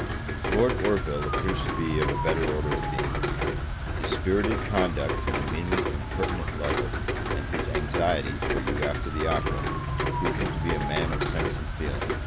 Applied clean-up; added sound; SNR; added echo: none; Rain; -3 dB; none.